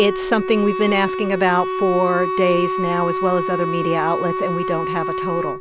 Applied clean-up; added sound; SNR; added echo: none; Wind instrument, woodwind instrument; 3 dB; none.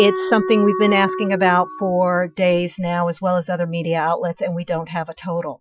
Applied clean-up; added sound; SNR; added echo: classical method Wiener filter.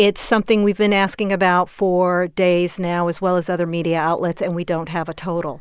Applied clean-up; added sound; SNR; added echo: none; none; none; none.